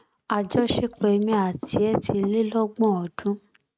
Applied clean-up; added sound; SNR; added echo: neural mask model RNNoise.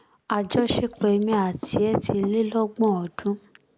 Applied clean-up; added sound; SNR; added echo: none; Water / Splash, splatter + Knock / Wood; 13 dB; none.